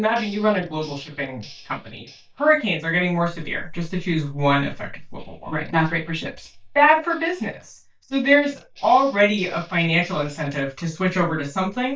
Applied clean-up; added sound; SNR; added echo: neural mask model DeepFilterNet 3.